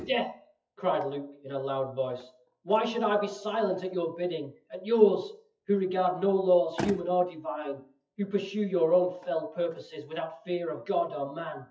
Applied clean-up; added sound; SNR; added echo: classical method WPE with log-MMSE.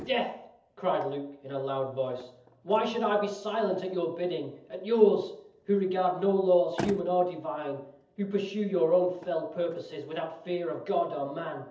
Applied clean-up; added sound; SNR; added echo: none; Motor vehicle (road); 19 dB; reverberation time 0.7 s.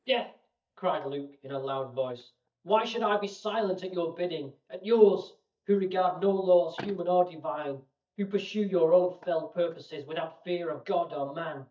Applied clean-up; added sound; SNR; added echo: neural mask model DeepFilterNet 3.